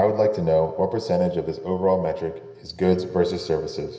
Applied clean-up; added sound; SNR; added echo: none; none; none; reverberation time 0.9 s.